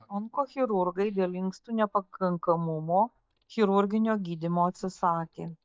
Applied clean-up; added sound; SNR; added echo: neural mask model DeepFilterNet 3.